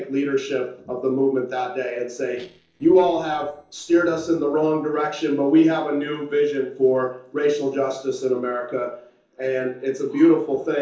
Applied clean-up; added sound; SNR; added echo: neural separator model SepFormer DNS4.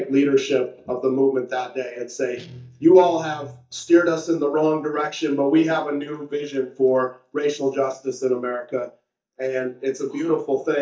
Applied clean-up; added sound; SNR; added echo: neural mask model DeepFilterNet 3.